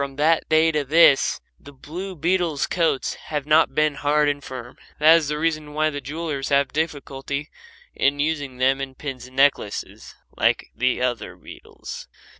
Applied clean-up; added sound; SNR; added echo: none; none; none; none.